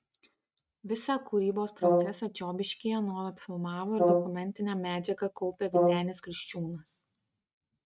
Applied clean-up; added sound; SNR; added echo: neural mask model RNNoise.